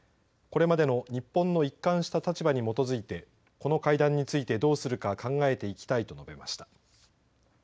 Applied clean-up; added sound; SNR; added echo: none; none; none; none.